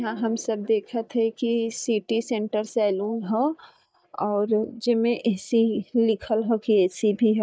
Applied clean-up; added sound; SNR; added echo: neural mask model DeepFilterNet 3.